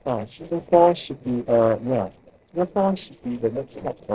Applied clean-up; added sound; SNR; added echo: neural separator model SepFormer DNS4.